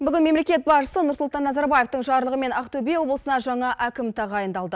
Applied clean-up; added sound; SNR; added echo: none; none; none; none.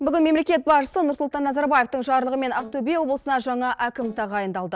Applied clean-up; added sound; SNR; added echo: neural separator model SepFormer DNS4.